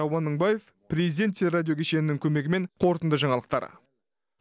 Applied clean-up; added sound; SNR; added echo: none; none; none; none.